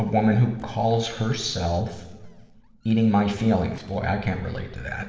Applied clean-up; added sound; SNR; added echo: neural separator model SepFormer DNS4.